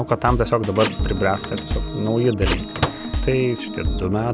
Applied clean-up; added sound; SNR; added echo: none; Printer + Microwave oven; 9 dB; none.